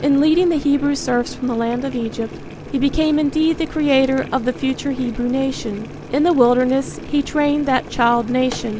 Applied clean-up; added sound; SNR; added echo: none; Boiling; 14 dB; none.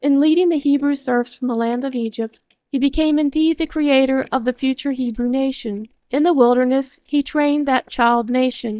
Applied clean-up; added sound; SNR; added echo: neural mask model DeepFilterNet 3.